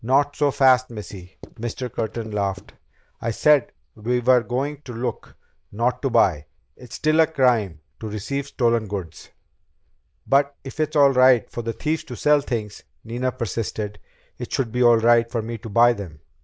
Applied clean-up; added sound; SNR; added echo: neural diffusion model UNIVERSE++.